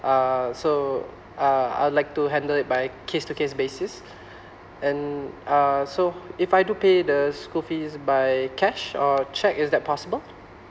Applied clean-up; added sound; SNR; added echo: none; none; none; none.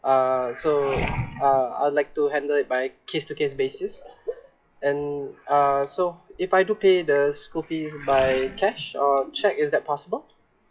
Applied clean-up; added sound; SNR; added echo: classical method WPE with log-MMSE.